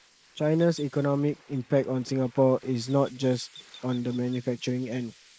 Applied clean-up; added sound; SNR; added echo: neural mask model Resemble Enhance denoiser.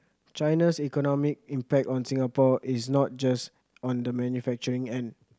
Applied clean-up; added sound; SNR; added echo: none; none; none; none.